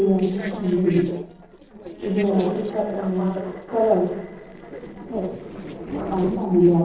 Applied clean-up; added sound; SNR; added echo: neural separator model SepFormer DNS4.